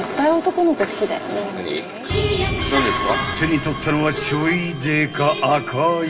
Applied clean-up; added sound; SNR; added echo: none; none; none; reverberation time 0.6 s.